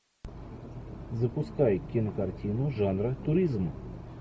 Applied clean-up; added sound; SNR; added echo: none; none; none; none.